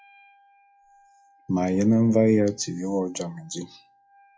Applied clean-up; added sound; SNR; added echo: classical method log-MMSE.